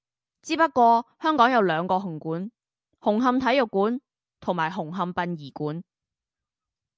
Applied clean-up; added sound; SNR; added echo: none; none; none; none.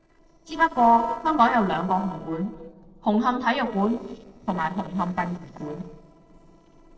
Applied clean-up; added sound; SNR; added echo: neural separator model SepFormer DNS4.